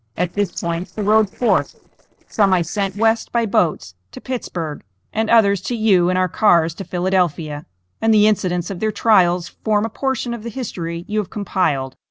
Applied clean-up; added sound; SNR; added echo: neural separator model SepFormer DNS4.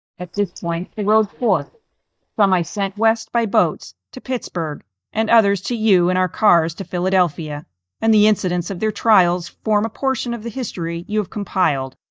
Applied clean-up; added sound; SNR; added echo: neural mask model DeepFilterNet 3.